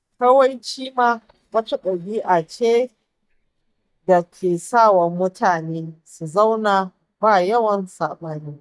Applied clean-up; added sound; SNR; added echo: neural mask model DeepFilterNet 3.